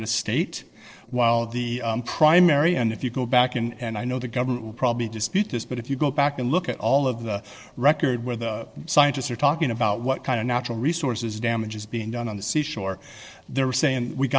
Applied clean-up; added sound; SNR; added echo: neural separator model SepFormer DNS4.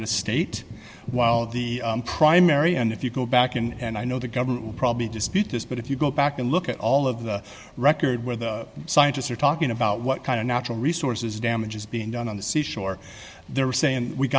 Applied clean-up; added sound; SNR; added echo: none; Thunder; 19 dB; none.